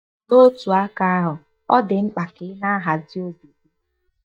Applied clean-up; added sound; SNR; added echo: neural mask model DeepFilterNet 3.